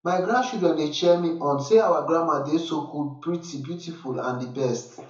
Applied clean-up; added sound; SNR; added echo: none; none; none; reverberation time 0.6 s.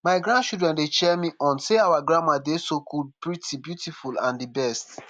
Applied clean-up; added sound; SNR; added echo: none; none; none; none.